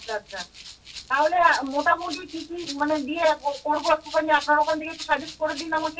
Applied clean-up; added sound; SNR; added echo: none; Rattle (instrument); 16 dB; reverberation time 0.2 s.